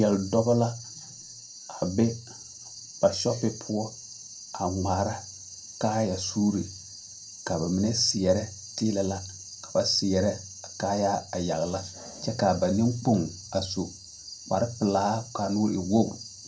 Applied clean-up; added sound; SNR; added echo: none; none; none; reverberation time 0.2 s.